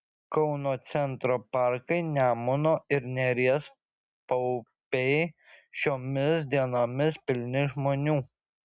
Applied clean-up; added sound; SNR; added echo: none; none; none; none.